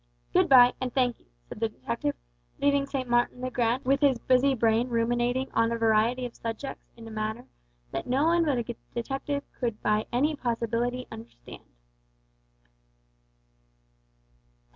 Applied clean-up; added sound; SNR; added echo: none; none; none; none.